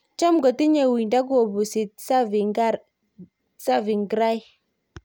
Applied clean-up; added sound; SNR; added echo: none; none; none; none.